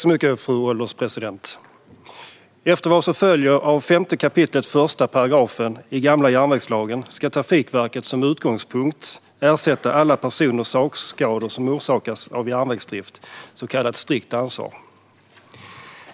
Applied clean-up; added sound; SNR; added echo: none; none; none; none.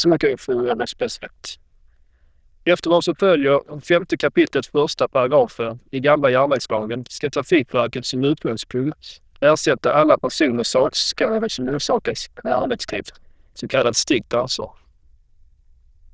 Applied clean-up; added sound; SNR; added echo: neural diffusion model UNIVERSE++.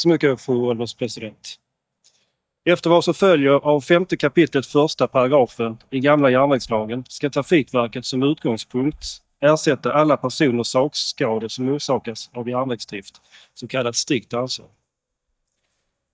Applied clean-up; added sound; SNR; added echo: neural mask model DeepFilterNet 3.